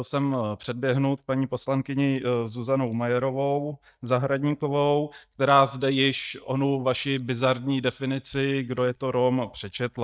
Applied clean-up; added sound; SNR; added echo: neural mask model DeepFilterNet 3.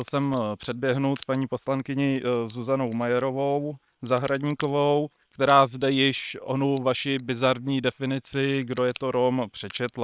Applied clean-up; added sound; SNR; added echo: neural separator model SepFormer WHAM!.